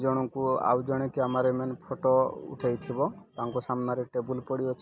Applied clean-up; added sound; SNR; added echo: none; none; none; none.